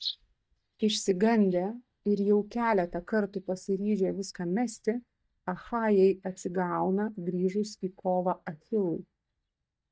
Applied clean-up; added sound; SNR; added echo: neural mask model DeepFilterNet 3.